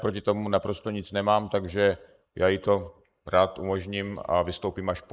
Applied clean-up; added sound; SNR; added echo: neural mask model Resemble Enhance denoiser.